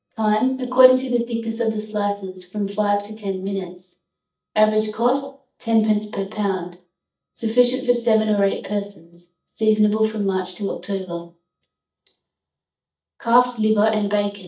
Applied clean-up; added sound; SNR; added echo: neural mask model DeepFilterNet 3.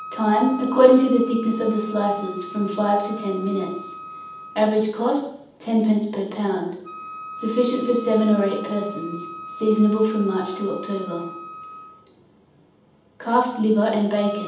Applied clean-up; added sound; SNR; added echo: none; Wind instrument, woodwind instrument; 15 dB; reverberation time 0.8 s.